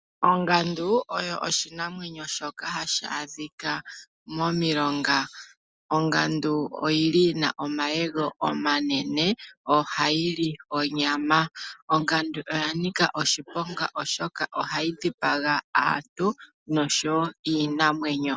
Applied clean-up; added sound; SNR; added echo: none; none; none; none.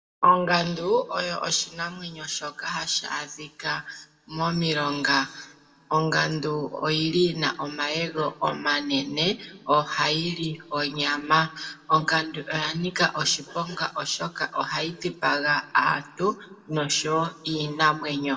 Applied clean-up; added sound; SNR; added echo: none; none; none; reverberation time 1.0 s.